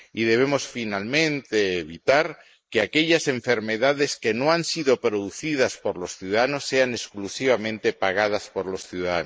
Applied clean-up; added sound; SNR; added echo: neural mask model Resemble Enhance denoiser.